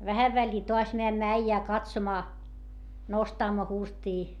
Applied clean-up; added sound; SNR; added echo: none; none; none; none.